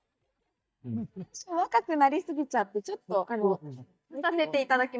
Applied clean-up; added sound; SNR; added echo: neural mask model DeepFilterNet 3.